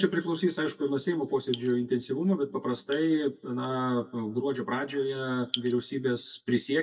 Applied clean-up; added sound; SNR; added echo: neural mask model DeepFilterNet 3.